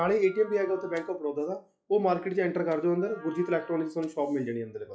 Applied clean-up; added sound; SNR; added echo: classical method log-MMSE.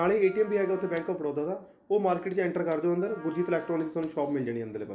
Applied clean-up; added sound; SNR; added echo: none; Wind instrument, woodwind instrument; 20 dB; none.